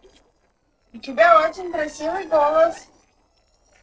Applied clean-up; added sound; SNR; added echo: neural separator model SepFormer DNS4.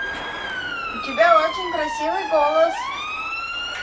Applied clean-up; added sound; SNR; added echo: none; Motor vehicle (road) / Siren; 5 dB; reverberation time 0.2 s.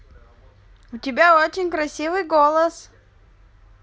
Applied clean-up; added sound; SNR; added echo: none; none; none; none.